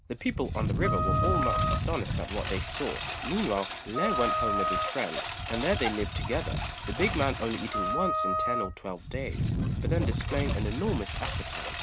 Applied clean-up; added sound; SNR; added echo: none; Engine + Wind instrument, woodwind instrument; -3 dB; none.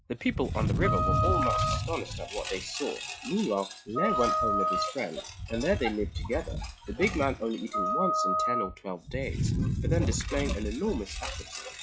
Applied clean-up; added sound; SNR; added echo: classical method log-MMSE.